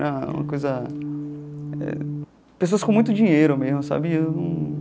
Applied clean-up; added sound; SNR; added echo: none; Organ; 8 dB; none.